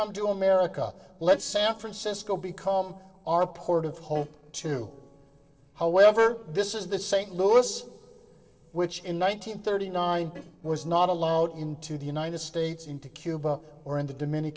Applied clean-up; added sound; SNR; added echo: neural separator model SepFormer DNS4.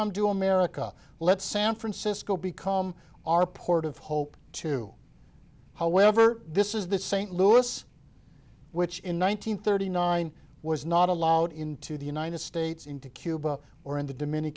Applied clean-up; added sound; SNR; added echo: none; none; none; none.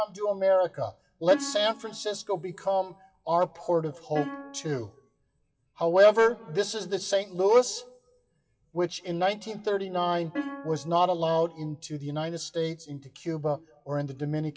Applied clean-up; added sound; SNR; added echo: classical method WPE with log-MMSE.